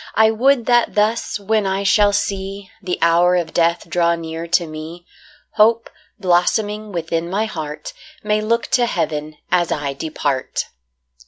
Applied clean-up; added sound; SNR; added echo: none; none; none; none.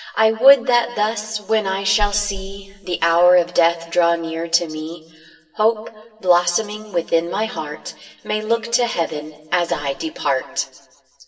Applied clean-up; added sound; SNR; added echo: none; none; none; reverberation time 1.3 s.